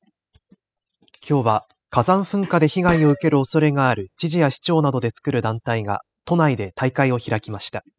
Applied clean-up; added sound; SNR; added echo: classical method spectral subtraction.